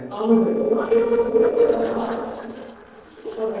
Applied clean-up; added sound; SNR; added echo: neural separator model SepFormer DNS4.